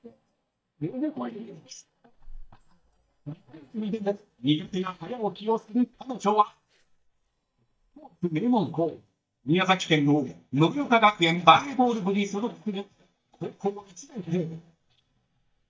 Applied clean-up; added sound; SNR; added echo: neural mask model DeepFilterNet 3.